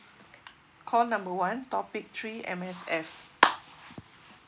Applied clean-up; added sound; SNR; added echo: none; none; none; none.